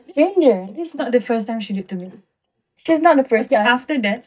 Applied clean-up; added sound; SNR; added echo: neural mask model DeepFilterNet 3.